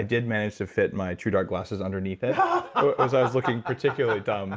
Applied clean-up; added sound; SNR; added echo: none; none; none; none.